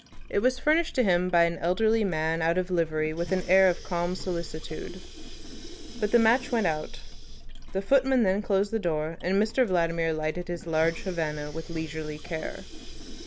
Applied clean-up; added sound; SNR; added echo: none; Sink (filling or washing) / Water tap, faucet; 20 dB; none.